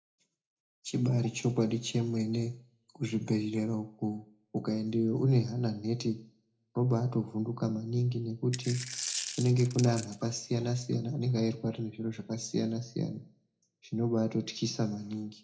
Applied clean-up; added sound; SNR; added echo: none; Coin (dropping); 9 dB; reverberation time 0.4 s.